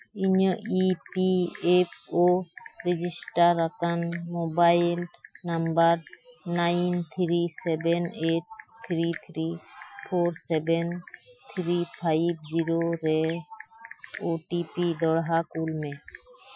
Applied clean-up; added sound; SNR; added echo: classical method Wiener filter.